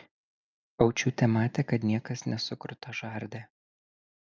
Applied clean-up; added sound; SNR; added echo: none; none; none; none.